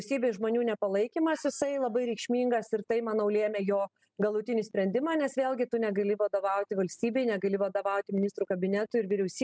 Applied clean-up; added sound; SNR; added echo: neural mask model DeepFilterNet 3.